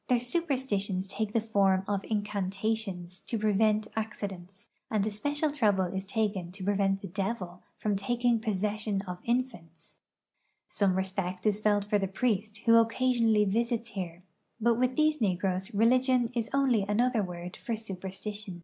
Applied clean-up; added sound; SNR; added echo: none; none; none; none.